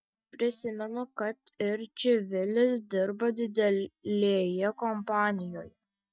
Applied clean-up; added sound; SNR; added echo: neural mask model DeepFilterNet 3.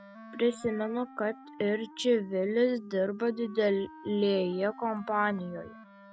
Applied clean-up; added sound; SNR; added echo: none; Wind instrument, woodwind instrument; 19 dB; none.